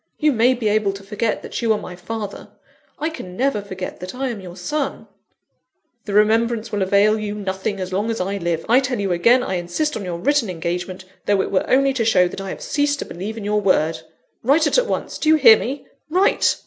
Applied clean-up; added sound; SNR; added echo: none; none; none; none.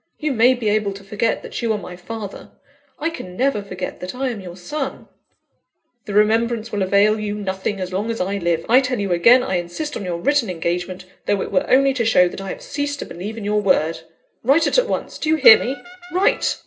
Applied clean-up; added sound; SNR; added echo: none; Brass instrument; 18 dB; reverberation time 0.2 s.